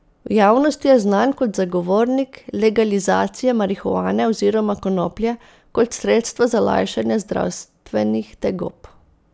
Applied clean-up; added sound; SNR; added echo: none; none; none; none.